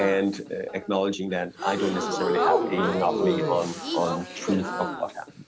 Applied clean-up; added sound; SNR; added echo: none; Crowd / Gasp; 2 dB; none.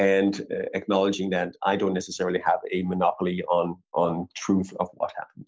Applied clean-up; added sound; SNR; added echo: none; none; none; none.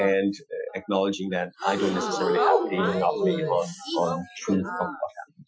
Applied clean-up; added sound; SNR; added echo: classical method Wiener filter.